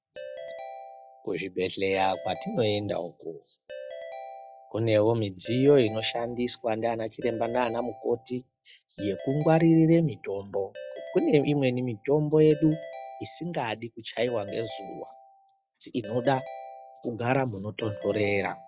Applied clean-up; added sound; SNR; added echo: classical method log-MMSE.